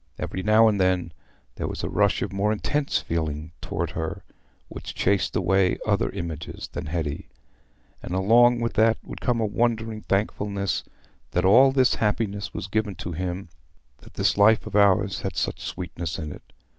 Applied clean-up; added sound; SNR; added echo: none; none; none; none.